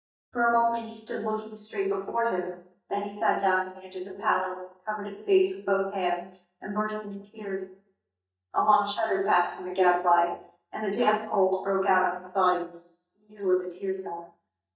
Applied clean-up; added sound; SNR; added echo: neural mask model DeepFilterNet 3.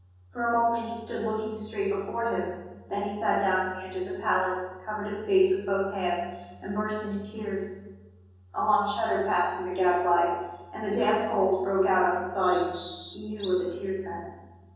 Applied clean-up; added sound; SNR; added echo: none; Bird vocalization, bird call, bird song; 11 dB; reverberation time 1.3 s.